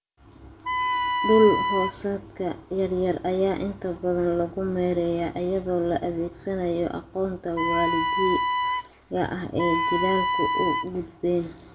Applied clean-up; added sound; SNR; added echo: none; Wind instrument, woodwind instrument; 0 dB; reverberation time 0.2 s.